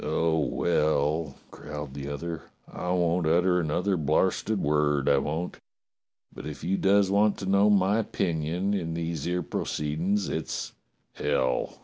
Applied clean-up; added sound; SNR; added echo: none; none; none; none.